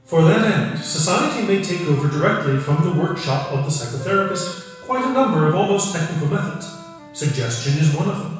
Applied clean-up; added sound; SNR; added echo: none; Wind instrument, woodwind instrument; 18 dB; reverberation time 1.1 s.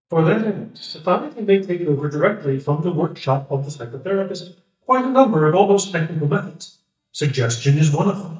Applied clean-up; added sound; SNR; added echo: neural mask model DeepFilterNet 3.